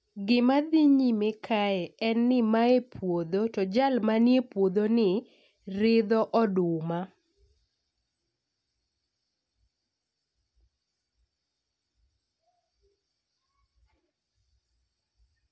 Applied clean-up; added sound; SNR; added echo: none; none; none; none.